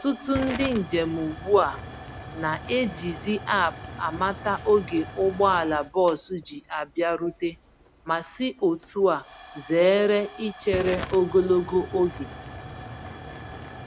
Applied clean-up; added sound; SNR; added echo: none; Tick / Hiss / Explosion / Fire; 14 dB; none.